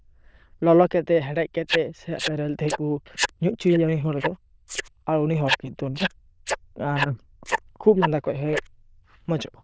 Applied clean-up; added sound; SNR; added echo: neural diffusion model UNIVERSE++.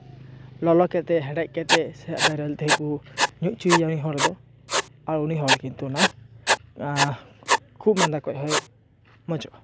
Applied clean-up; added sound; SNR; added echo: none; Writing; 0 dB; none.